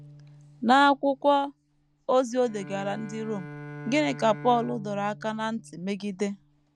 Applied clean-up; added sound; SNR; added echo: none; Bowed string instrument; 17 dB; none.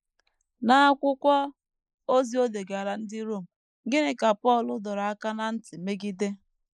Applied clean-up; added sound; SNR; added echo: neural mask model Resemble Enhance denoiser.